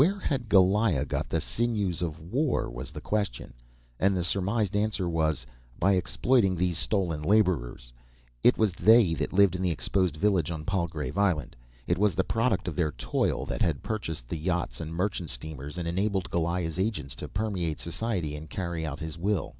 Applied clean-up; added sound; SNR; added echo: none; none; none; none.